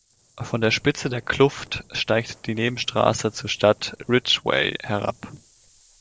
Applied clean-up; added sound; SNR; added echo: neural separator model SepFormer DNS4.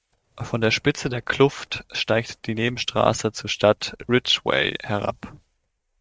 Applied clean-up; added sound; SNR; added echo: neural mask model RNNoise.